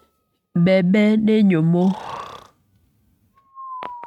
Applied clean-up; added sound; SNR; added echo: neural mask model RNNoise.